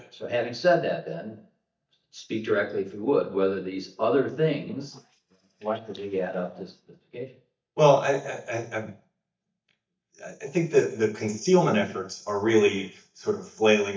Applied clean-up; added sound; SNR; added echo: neural mask model DeepFilterNet 3.